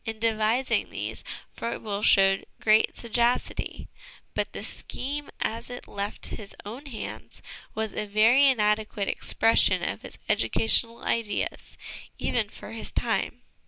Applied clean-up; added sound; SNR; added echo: none; none; none; none.